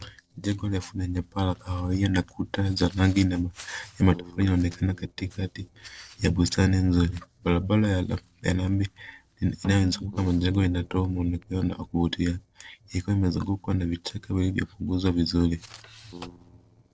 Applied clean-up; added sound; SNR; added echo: neural separator model SepFormer DNS4.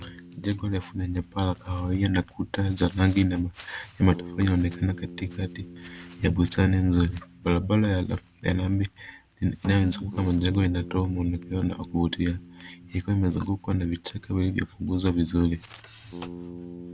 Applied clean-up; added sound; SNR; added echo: none; Snare drum + Bass guitar; 17 dB; none.